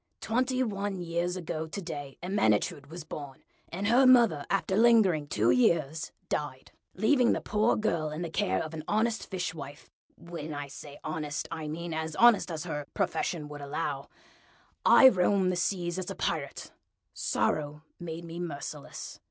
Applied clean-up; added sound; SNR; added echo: none; none; none; none.